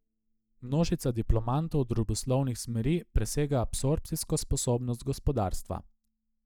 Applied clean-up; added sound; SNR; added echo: neural mask model DeepFilterNet 3.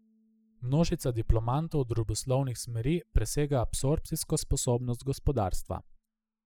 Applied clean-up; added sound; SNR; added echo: classical method spectral subtraction.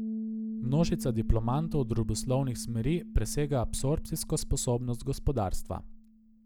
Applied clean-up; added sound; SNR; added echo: none; Piano; 10 dB; none.